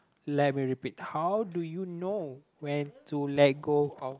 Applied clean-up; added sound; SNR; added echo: none; none; none; none.